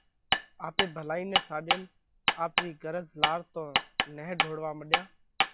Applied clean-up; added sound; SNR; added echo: none; Hammer; -5 dB; none.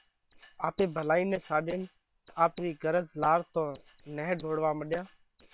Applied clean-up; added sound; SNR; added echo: neural separator model SepFormer WHAM!.